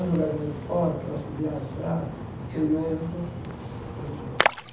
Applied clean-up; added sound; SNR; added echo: none; Splash, splatter; 3 dB; reverberation time 0.8 s.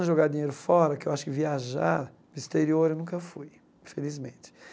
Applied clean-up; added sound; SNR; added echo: none; none; none; none.